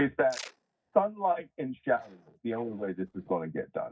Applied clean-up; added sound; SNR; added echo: neural mask model DeepFilterNet 3.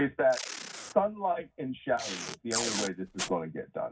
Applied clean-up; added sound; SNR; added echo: none; Packing tape, duct tape; 7 dB; reverberation time 0.4 s.